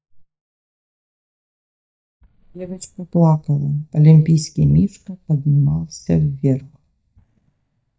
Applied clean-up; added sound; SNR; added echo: neural mask model DeepFilterNet 3.